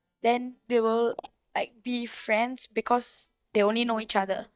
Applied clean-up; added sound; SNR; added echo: neural mask model DeepFilterNet 3.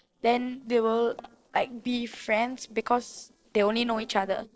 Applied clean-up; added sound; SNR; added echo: neural separator model SepFormer DNS4.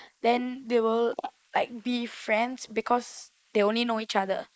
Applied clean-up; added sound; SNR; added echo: neural mask model Resemble Enhance denoiser.